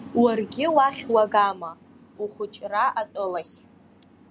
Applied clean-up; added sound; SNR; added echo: none; none; none; none.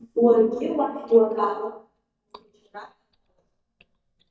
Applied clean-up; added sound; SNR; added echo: neural mask model DeepFilterNet 3.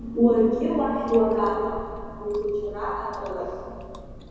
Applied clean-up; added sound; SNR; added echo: none; Chewing, mastication; 17 dB; reverberation time 2.2 s.